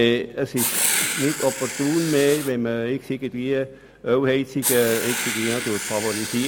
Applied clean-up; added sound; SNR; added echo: none; Writing; 5 dB; none.